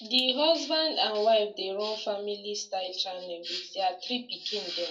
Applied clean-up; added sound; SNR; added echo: none; none; none; reverberation time 0.2 s.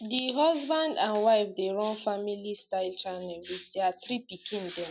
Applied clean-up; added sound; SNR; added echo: none; none; none; none.